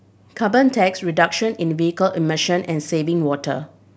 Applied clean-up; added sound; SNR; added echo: none; none; none; none.